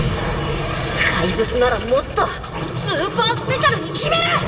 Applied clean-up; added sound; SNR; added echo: none; none; none; reverberation time 2.7 s.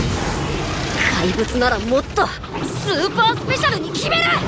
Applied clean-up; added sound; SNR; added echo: none; none; none; none.